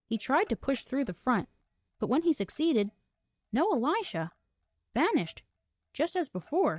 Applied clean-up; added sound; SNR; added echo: neural mask model DeepFilterNet 3.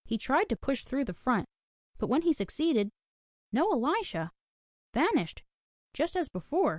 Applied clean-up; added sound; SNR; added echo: none; none; none; none.